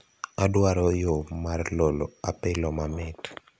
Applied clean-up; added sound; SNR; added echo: none; none; none; none.